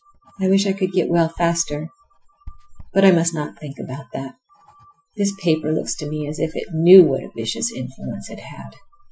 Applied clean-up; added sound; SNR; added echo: classical method Wiener filter.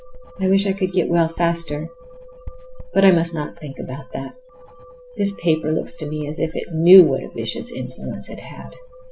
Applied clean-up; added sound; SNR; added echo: none; Writing; 17 dB; none.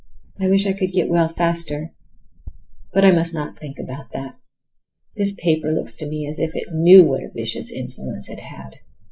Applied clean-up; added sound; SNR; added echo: neural mask model Resemble Enhance denoiser.